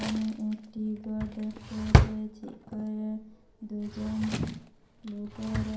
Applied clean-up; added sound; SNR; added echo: none; Drawer open or close; -3 dB; reverberation time 0.5 s.